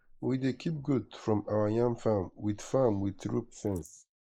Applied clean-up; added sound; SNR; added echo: neural mask model Resemble Enhance denoiser.